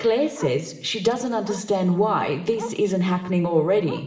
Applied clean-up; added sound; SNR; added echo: none; Bark; 19 dB; reverberation time 1.1 s.